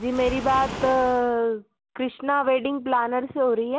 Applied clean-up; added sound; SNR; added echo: none; Waves, surf; 15 dB; none.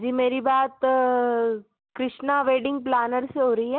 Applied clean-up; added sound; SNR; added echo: none; none; none; none.